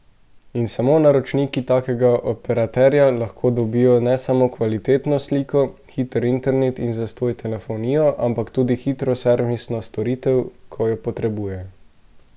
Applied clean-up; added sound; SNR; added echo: none; none; none; none.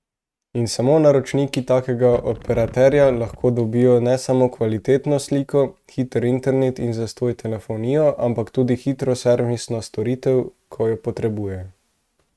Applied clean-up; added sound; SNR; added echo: neural mask model RNNoise.